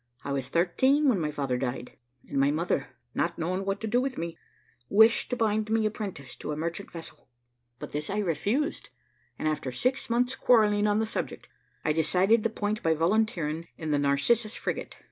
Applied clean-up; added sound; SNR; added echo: none; none; none; none.